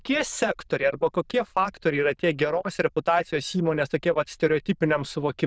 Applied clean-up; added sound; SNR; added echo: neural diffusion model UNIVERSE++.